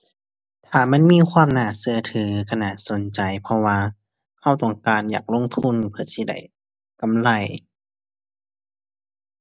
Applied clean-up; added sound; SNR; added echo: none; none; none; none.